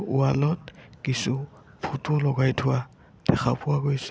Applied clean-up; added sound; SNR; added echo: none; none; none; none.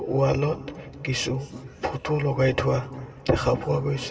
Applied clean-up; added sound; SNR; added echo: none; none; none; reverberation time 2.6 s.